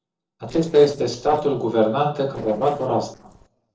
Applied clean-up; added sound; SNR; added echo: neural separator model SepFormer DNS4.